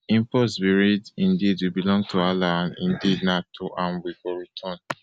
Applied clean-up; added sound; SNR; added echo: none; none; none; none.